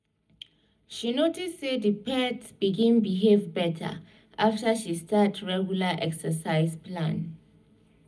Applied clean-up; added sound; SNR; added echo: none; none; none; reverberation time 0.4 s.